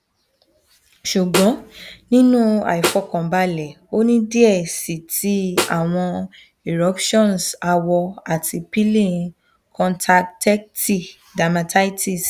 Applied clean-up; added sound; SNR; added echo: none; Snare drum; 8 dB; none.